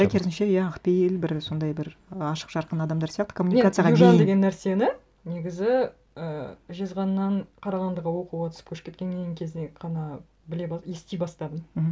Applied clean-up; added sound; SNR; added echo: none; none; none; none.